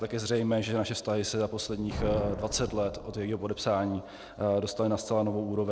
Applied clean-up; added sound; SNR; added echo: none; Thunder; 13 dB; none.